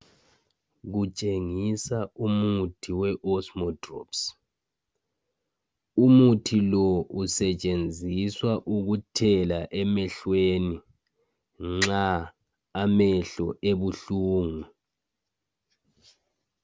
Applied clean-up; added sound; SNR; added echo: none; none; none; none.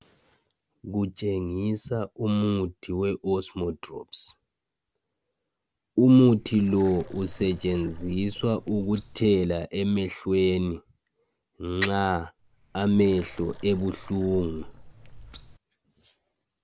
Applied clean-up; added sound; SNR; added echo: none; Water; 17 dB; none.